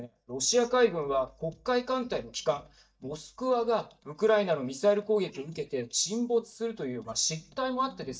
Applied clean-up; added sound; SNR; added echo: neural mask model DeepFilterNet 3.